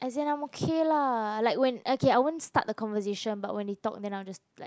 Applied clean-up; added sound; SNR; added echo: none; none; none; none.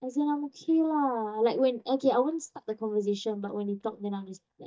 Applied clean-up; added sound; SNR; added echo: neural mask model DeepFilterNet 3.